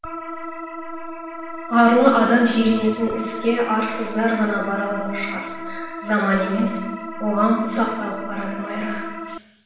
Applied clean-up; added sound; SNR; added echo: none; Organ; 10 dB; reverberation time 1.1 s.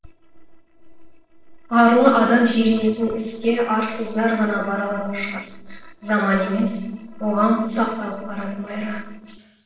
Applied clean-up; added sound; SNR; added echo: neural separator model SepFormer DNS4.